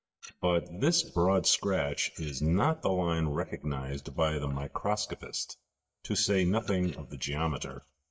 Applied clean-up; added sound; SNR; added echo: neural mask model DeepFilterNet 3.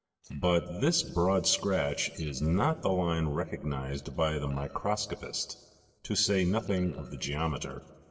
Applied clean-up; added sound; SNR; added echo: neural separator model SepFormer DNS4.